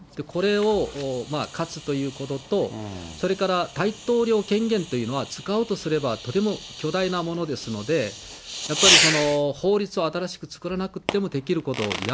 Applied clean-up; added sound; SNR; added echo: none; Fireworks; 5 dB; none.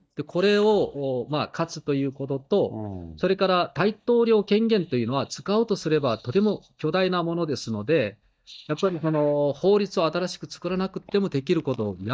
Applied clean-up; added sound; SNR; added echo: neural mask model DeepFilterNet 3.